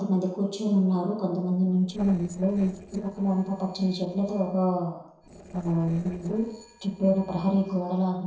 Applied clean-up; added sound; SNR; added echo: neural separator model SepFormer DNS4.